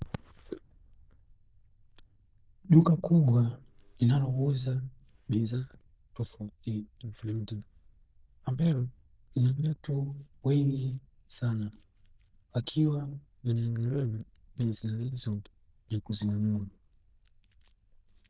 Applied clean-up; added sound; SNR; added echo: neural diffusion model UNIVERSE++.